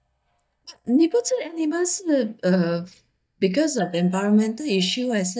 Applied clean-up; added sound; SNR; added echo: neural mask model DeepFilterNet 3.